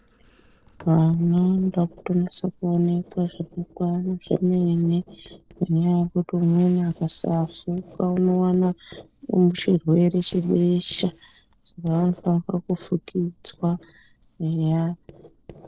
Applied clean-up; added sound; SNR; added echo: neural separator model SepFormer DNS4.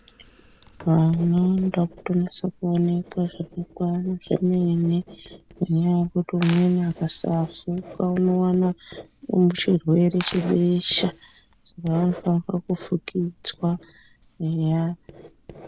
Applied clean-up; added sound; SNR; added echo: none; Coin (dropping) + Writing; 19 dB; none.